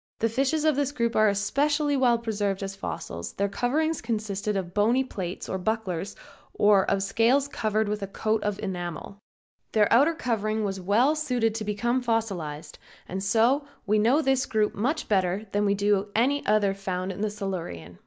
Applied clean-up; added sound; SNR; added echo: none; none; none; none.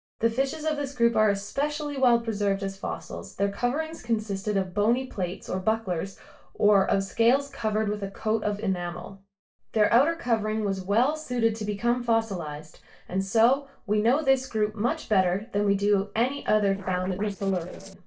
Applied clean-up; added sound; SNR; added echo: neural separator model SepFormer DNS4.